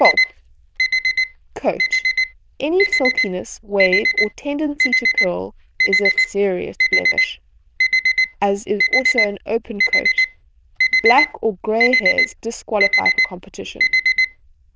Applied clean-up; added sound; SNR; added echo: neural diffusion model UNIVERSE++.